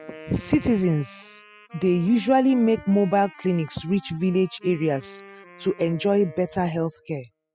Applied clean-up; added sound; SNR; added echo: classical method spectral subtraction.